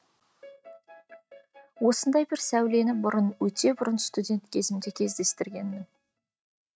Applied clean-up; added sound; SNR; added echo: neural mask model RNNoise.